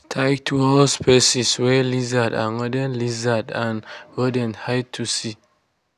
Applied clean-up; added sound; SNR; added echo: none; none; none; none.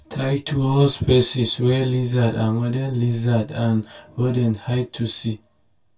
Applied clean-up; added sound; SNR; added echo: none; none; none; reverberation time 0.1 s.